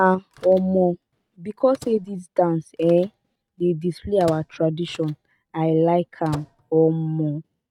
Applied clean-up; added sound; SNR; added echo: neural mask model RNNoise.